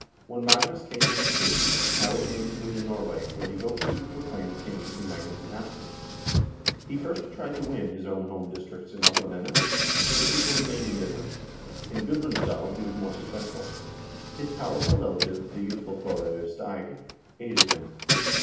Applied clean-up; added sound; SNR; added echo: none; Engine / Car; -4 dB; reverberation time 0.8 s.